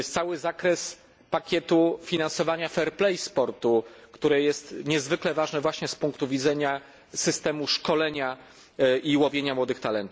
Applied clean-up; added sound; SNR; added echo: none; none; none; none.